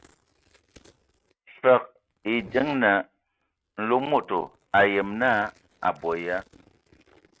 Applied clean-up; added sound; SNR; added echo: neural mask model RNNoise.